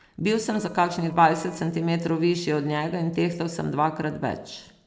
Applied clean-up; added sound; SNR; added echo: neural separator model SepFormer DNS4.